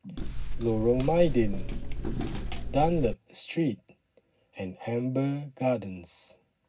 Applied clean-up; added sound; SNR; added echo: none; Walk, footsteps; 0 dB; reverberation time 0.4 s.